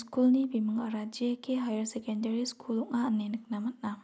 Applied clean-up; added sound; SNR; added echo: none; none; none; none.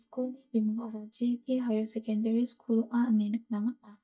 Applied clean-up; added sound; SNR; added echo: neural mask model DeepFilterNet 3.